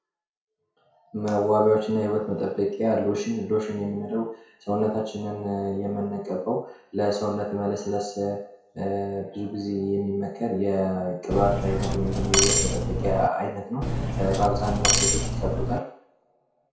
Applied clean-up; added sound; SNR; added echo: none; Cutlery, silverware; -2 dB; reverberation time 0.5 s.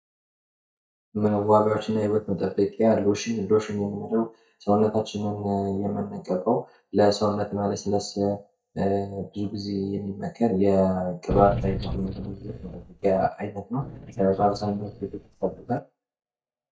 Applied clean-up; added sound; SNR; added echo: neural mask model DeepFilterNet 3.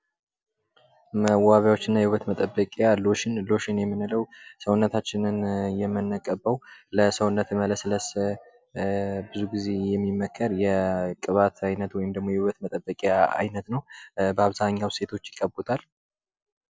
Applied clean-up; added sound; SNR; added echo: none; none; none; none.